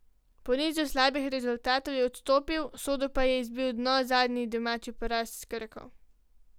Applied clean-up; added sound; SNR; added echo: none; none; none; none.